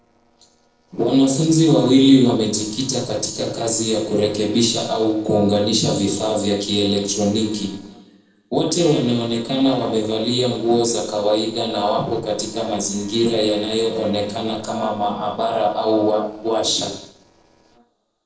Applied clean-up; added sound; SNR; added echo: neural separator model SepFormer DNS4.